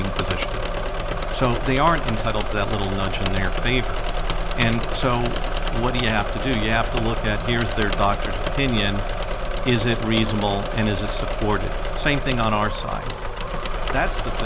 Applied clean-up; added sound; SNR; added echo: none; Engine / Mechanisms; -1 dB; none.